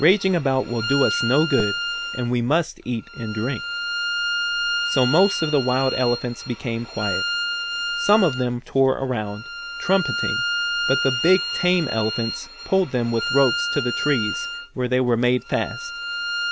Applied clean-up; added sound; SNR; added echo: none; Bowed string instrument; 4 dB; none.